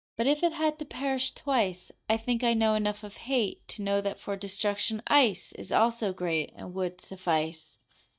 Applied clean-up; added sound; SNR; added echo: neural mask model DeepFilterNet 3.